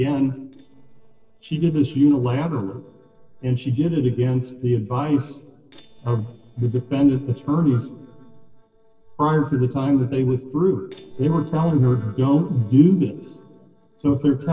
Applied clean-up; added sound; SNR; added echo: neural separator model SepFormer DNS4.